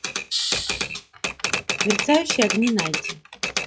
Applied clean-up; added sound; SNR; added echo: classical method log-MMSE.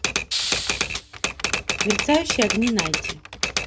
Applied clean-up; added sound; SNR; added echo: none; Hiss + Typewriter; -1 dB; none.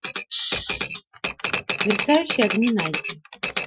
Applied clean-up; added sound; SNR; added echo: classical method Wiener filter.